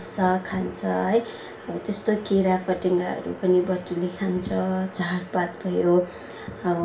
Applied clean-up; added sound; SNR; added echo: none; none; none; reverberation time 0.3 s.